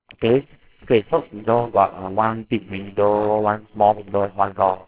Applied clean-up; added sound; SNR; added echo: neural separator model SepFormer WHAMR!.